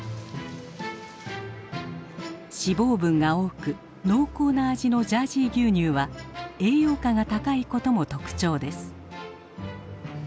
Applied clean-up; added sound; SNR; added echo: none; none; none; none.